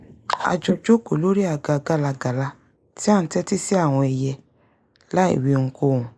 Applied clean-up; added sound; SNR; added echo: neural mask model Resemble Enhance denoiser.